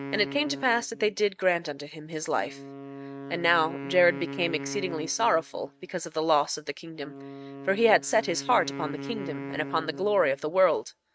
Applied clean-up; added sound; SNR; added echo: neural mask model RNNoise.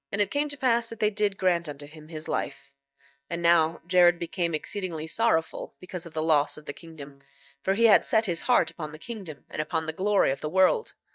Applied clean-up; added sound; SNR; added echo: neural mask model DeepFilterNet 3.